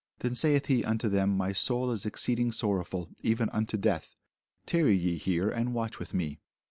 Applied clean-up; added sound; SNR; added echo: none; none; none; none.